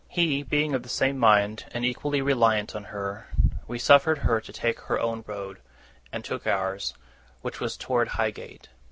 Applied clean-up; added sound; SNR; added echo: none; none; none; none.